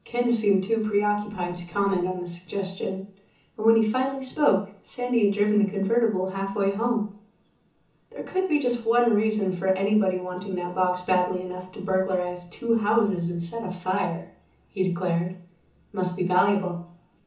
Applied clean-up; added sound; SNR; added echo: none; none; none; reverberation time 0.6 s.